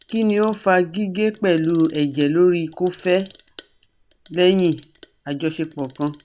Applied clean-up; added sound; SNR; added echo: none; Clock; 17 dB; none.